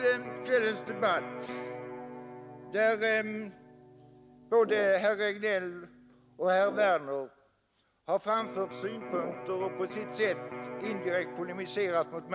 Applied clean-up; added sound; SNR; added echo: none; Brass instrument + Electric guitar; 11 dB; none.